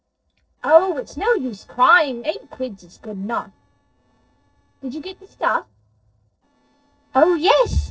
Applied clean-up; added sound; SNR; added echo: neural separator model SepFormer DNS4.